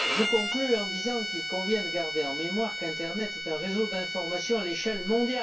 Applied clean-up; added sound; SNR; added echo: none; Bowed string instrument; 3 dB; reverberation time 0.2 s.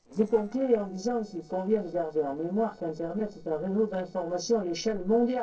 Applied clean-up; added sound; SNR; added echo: neural separator model SepFormer DNS4.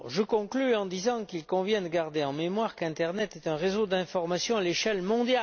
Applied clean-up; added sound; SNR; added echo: none; none; none; none.